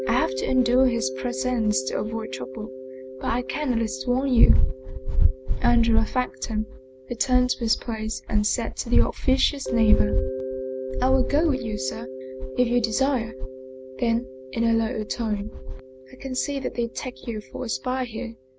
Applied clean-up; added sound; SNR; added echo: none; Mallet percussion; 12 dB; none.